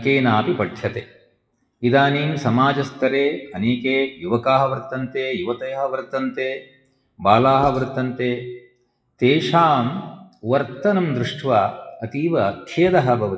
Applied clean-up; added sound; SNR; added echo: classical method WPE with log-MMSE.